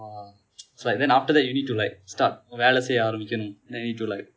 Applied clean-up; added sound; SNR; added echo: none; none; none; none.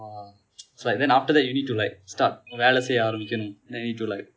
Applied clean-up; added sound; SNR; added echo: none; Ringtone; 19 dB; none.